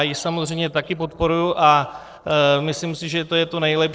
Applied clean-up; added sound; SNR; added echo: neural separator model SepFormer DNS4.